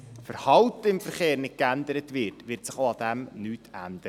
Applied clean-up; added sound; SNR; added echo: none; none; none; none.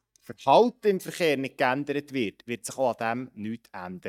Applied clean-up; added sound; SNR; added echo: neural mask model DeepFilterNet 3.